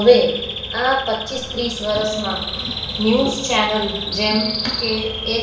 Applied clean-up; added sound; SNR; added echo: none; Bird vocalization, bird call, bird song; 7 dB; reverberation time 0.3 s.